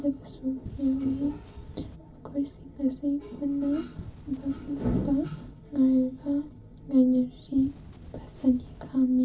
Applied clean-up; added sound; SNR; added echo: none; Wind; 16 dB; reverberation time 0.4 s.